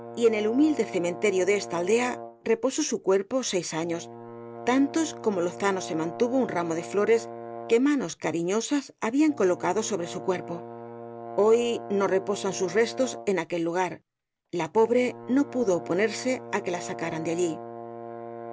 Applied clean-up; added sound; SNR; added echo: none; Brass instrument; 14 dB; none.